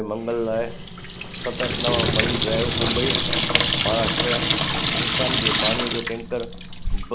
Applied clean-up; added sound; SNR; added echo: none; Sink (filling or washing) / Water tap, faucet; -4 dB; none.